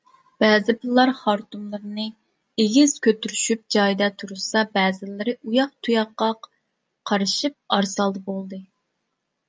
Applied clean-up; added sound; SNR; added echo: none; none; none; none.